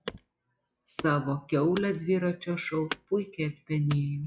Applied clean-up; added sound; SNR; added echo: classical method log-MMSE.